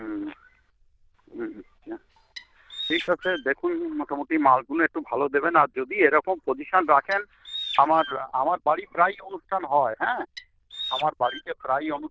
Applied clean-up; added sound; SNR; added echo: neural diffusion model UNIVERSE++.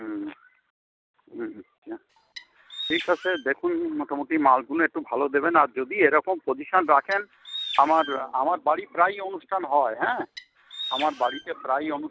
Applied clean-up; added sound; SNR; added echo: none; Bird; 12 dB; none.